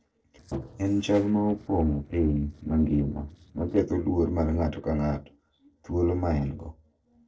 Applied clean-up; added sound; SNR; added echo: neural separator model SepFormer DNS4.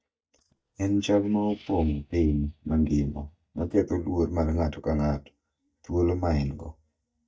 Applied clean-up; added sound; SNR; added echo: neural mask model DeepFilterNet 3.